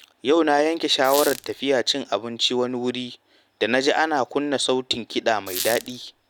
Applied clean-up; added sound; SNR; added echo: none; Squeak; 9 dB; none.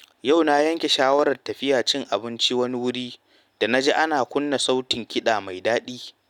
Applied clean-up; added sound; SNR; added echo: none; none; none; none.